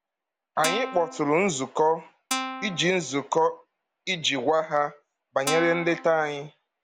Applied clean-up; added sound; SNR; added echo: none; Guitar; 8 dB; none.